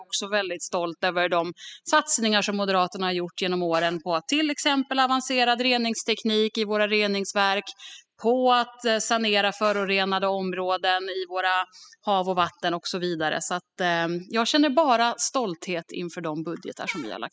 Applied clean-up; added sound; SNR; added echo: classical method spectral subtraction.